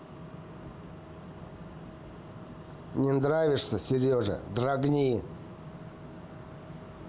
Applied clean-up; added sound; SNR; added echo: none; none; none; none.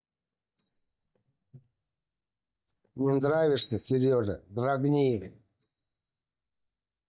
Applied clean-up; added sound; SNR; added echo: neural mask model DeepFilterNet 3.